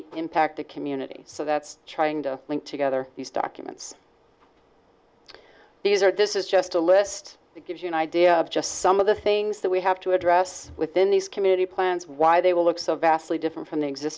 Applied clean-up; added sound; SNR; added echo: none; none; none; none.